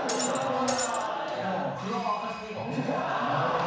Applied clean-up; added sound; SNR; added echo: none; Shatter; 6 dB; reverberation time 1.1 s.